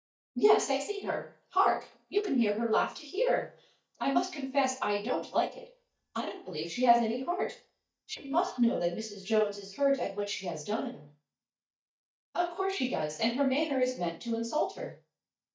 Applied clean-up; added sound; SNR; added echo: neural mask model DeepFilterNet 3.